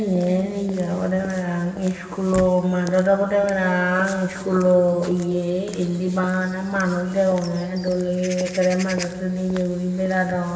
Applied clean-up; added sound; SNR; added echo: none; Walk, footsteps / Bird vocalization, bird call, bird song; 18 dB; reverberation time 2.3 s.